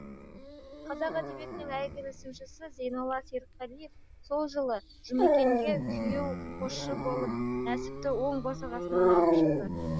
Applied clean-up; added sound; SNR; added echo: none; Dog; -4 dB; none.